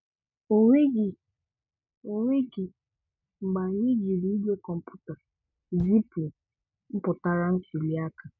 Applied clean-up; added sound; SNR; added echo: neural mask model RNNoise.